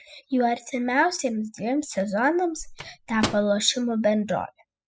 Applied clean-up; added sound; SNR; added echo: classical method spectral subtraction.